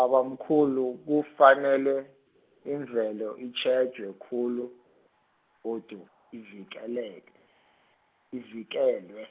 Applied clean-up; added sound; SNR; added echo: none; none; none; none.